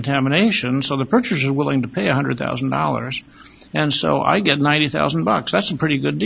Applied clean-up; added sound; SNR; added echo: none; none; none; none.